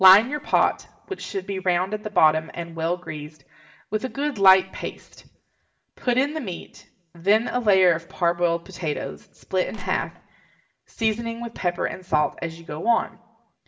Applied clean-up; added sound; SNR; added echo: none; Crushing; 12 dB; reverberation time 0.5 s.